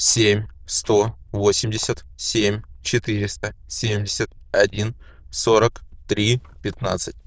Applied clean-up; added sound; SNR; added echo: neural diffusion model UNIVERSE++.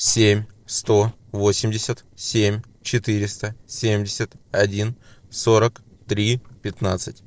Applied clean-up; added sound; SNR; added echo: neural separator model SepFormer DNS4.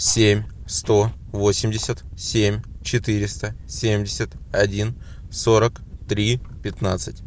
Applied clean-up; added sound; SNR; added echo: none; Wind / Boat, Water vehicle; 15 dB; none.